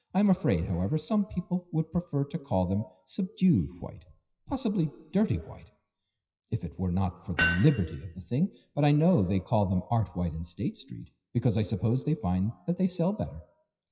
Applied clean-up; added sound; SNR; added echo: classical method WPE with log-MMSE.